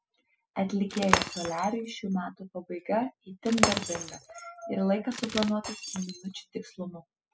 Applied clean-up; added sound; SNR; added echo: classical method spectral subtraction.